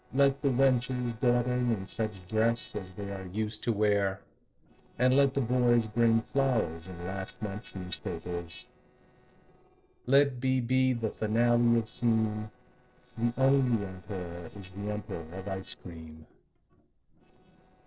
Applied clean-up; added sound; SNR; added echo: neural separator model SepFormer DNS4.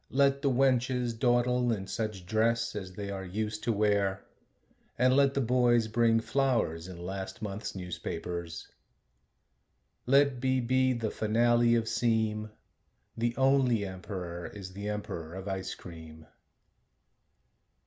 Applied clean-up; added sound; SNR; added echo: none; none; none; none.